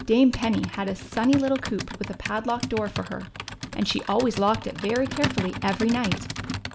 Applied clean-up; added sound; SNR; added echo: none; Computer keyboard; 8 dB; none.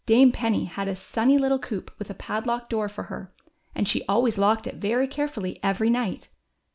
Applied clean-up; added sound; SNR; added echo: none; none; none; none.